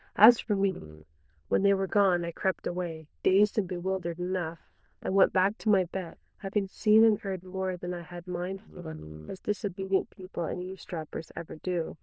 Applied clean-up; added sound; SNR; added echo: neural diffusion model UNIVERSE++.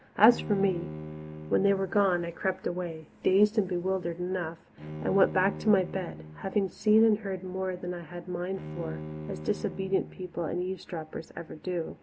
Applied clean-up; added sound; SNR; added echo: none; Bowed string instrument; 13 dB; none.